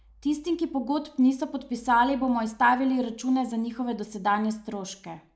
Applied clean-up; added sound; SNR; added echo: none; none; none; none.